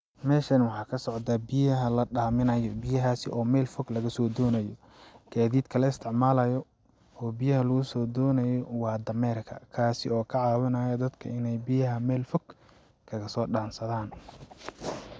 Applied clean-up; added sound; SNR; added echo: none; none; none; none.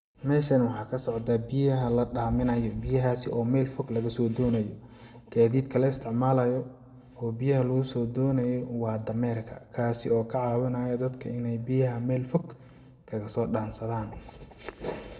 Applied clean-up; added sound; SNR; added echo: none; none; none; reverberation time 0.8 s.